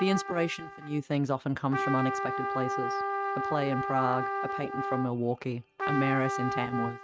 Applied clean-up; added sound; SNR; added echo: neural mask model RNNoise.